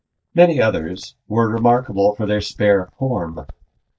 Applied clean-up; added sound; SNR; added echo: neural mask model DeepFilterNet 3.